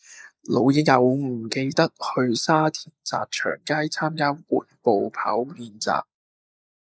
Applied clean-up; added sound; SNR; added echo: neural mask model Resemble Enhance denoiser.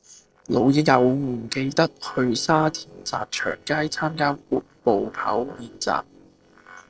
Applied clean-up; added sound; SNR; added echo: neural separator model SepFormer DNS4.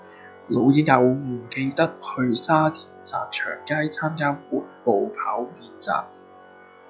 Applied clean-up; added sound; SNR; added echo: classical method log-MMSE.